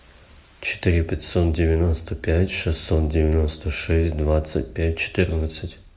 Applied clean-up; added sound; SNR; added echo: none; none; none; none.